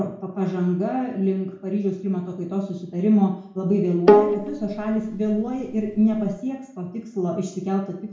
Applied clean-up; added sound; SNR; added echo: none; Bowed string instrument; -2 dB; reverberation time 0.6 s.